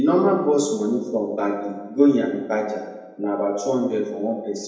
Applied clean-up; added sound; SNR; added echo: none; none; none; reverberation time 0.9 s.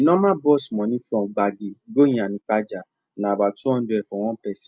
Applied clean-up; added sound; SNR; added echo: none; none; none; none.